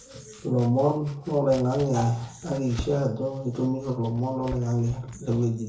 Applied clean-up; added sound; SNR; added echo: none; Domestic sounds, home sounds; 17 dB; reverberation time 0.6 s.